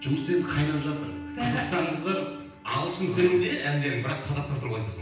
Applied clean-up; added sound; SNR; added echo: none; Bowed string instrument; 13 dB; reverberation time 0.9 s.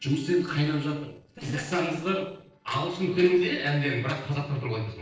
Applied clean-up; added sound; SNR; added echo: neural separator model SepFormer DNS4.